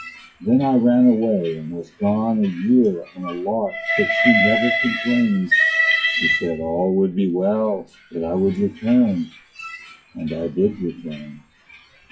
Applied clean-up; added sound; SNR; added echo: classical method WPE with log-MMSE.